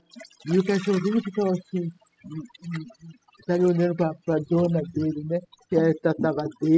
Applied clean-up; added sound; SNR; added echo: classical method spectral subtraction.